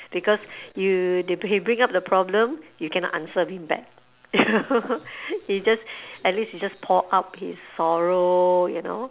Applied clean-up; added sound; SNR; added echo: none; none; none; none.